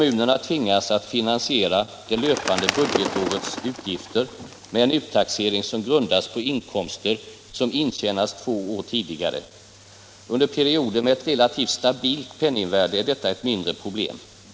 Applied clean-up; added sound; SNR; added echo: none; Bird; 7 dB; none.